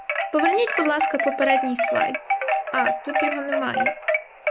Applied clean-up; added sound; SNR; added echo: none; Wind chime; -2 dB; none.